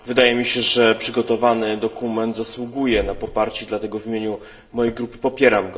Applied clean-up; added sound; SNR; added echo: none; none; none; reverberation time 0.6 s.